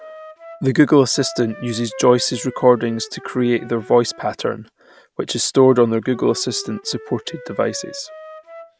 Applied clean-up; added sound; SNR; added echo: none; Wind instrument, woodwind instrument; 19 dB; none.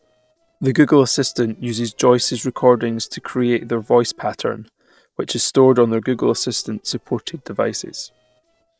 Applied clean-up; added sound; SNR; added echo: neural separator model SepFormer DNS4.